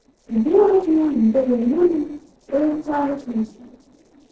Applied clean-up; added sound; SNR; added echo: neural separator model SepFormer DNS4.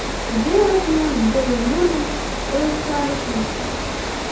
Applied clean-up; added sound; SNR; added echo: none; Water; 3 dB; reverberation time 0.6 s.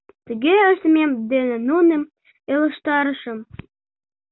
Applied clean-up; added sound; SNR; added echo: none; none; none; none.